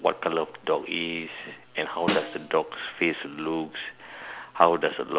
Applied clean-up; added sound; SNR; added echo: none; Snare drum; 8 dB; none.